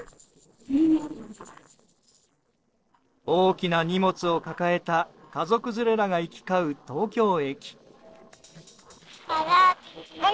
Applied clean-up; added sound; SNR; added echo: neural separator model SepFormer DNS4.